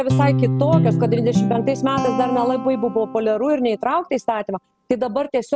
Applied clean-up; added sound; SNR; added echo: none; Guitar; 2 dB; none.